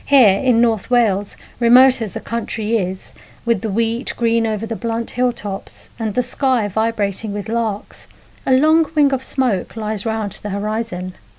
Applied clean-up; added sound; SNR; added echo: none; none; none; none.